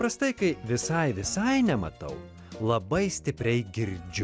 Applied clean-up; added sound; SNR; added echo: none; none; none; none.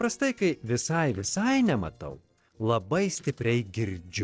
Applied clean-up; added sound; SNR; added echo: neural separator model SepFormer DNS4.